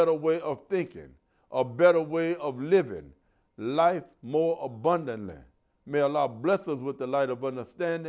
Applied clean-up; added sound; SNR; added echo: none; none; none; none.